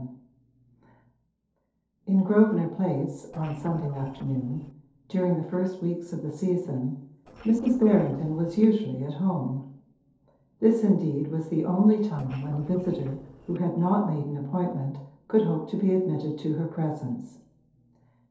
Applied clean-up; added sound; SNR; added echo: neural separator model SepFormer DNS4.